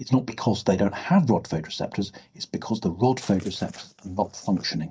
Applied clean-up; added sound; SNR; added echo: neural mask model DeepFilterNet 3.